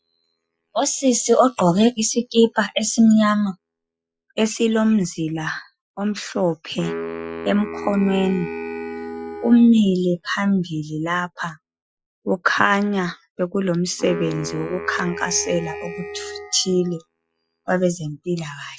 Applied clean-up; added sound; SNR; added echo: classical method Wiener filter.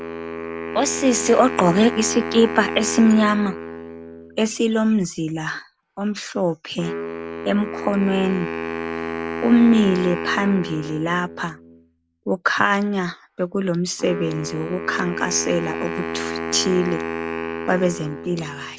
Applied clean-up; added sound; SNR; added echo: none; Wind instrument, woodwind instrument; 8 dB; none.